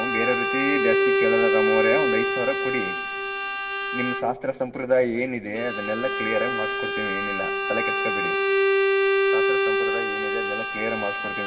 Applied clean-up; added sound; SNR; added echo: none; Bowed string instrument; -4 dB; reverberation time 1.5 s.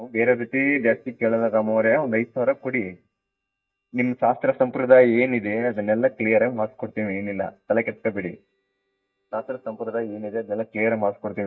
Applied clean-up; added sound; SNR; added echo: neural mask model DeepFilterNet 3.